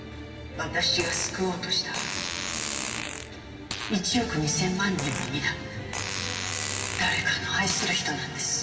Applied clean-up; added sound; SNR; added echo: none; Fart; 7 dB; reverberation time 2.9 s.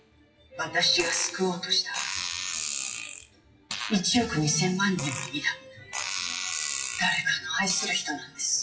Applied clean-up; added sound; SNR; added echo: classical method WPE with log-MMSE.